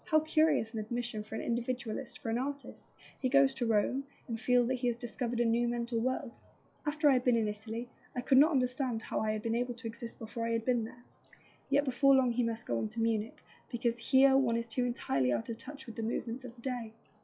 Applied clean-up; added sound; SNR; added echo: classical method log-MMSE.